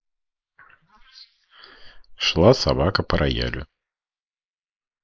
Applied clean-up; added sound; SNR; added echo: neural mask model Resemble Enhance denoiser.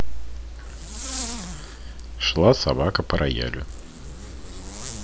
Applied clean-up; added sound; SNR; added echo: none; Zipper (clothing); 10 dB; none.